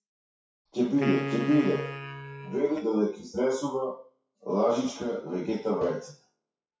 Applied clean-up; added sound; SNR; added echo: classical method WPE with log-MMSE.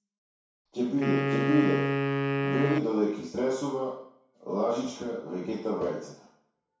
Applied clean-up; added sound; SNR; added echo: none; Wind instrument, woodwind instrument; -1 dB; reverberation time 0.6 s.